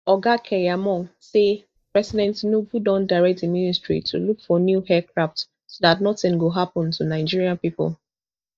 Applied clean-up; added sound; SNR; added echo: neural mask model DeepFilterNet 3.